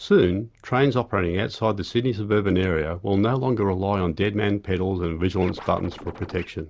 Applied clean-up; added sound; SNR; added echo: none; Scratching (performance technique); 17 dB; none.